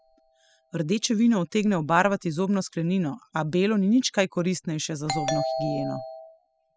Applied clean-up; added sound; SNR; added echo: classical method spectral subtraction.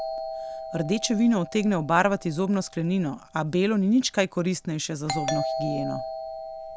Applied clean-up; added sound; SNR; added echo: none; Doorbell; 9 dB; none.